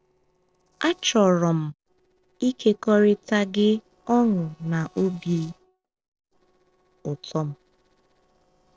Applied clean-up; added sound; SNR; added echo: neural separator model SepFormer DNS4.